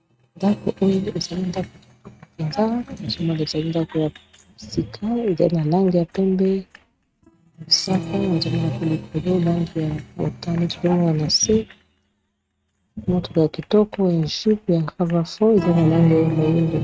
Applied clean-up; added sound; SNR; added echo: neural mask model RNNoise.